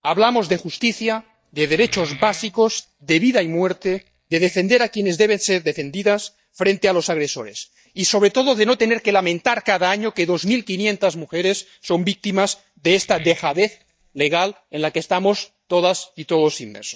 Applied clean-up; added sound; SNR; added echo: neural mask model DeepFilterNet 3.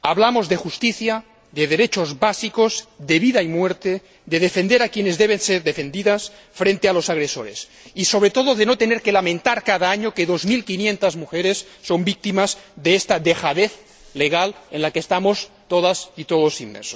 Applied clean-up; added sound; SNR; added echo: none; none; none; none.